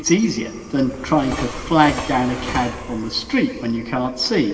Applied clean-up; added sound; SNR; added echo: none; Train; 12 dB; reverberation time 2.2 s.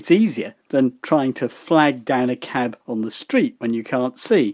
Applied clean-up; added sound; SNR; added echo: none; none; none; none.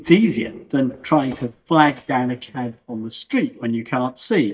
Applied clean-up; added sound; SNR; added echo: neural mask model DeepFilterNet 3.